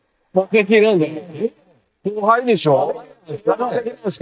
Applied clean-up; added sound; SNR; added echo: neural mask model DeepFilterNet 3.